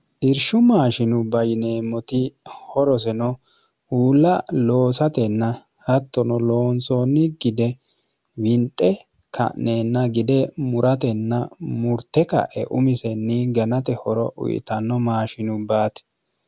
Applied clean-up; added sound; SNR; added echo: none; none; none; none.